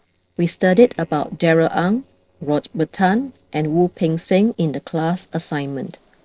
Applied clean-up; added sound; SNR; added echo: neural separator model SepFormer DNS4.